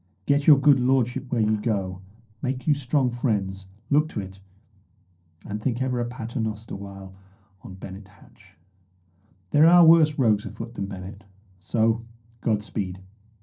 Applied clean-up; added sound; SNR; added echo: neural separator model SepFormer DNS4.